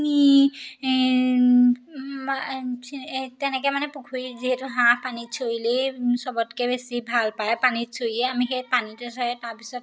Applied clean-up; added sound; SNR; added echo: none; none; none; none.